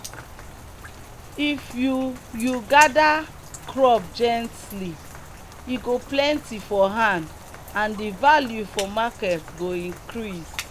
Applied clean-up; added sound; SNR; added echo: none; Rain; 15 dB; none.